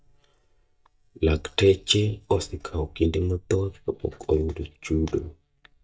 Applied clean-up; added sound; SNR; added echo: neural mask model DeepFilterNet 3.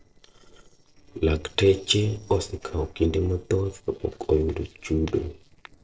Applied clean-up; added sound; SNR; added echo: neural separator model SepFormer DNS4.